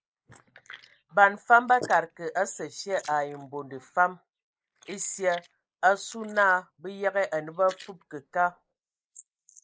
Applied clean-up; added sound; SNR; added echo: neural mask model Resemble Enhance denoiser.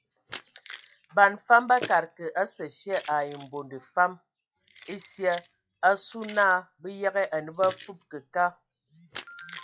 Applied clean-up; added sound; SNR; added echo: classical method log-MMSE.